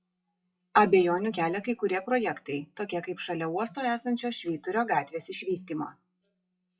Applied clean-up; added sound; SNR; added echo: classical method WPE with log-MMSE.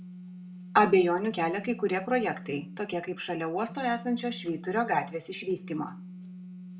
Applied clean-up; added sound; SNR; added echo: none; Telephone; 15 dB; reverberation time 0.3 s.